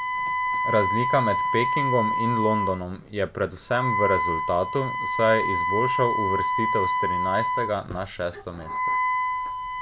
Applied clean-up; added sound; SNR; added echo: none; Wind instrument, woodwind instrument; -1 dB; none.